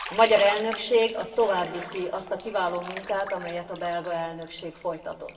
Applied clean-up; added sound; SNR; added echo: none; Bathtub (filling or washing); 16 dB; reverberation time 2.7 s.